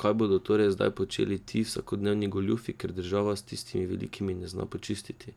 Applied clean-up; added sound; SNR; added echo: none; none; none; none.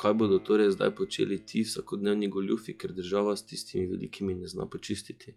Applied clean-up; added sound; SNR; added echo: classical method log-MMSE.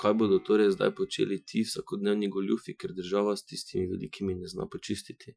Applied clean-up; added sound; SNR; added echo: classical method Wiener filter.